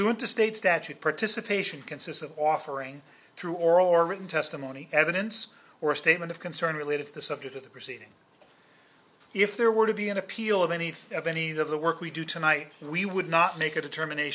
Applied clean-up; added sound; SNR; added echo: none; none; none; none.